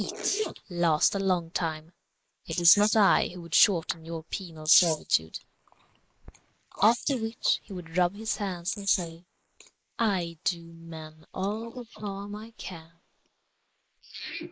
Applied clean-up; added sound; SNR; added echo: neural mask model Resemble Enhance denoiser.